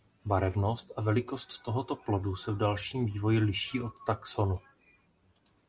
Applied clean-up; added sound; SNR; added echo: none; none; none; none.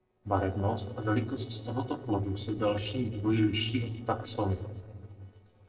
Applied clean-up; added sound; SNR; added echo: neural separator model SepFormer DNS4.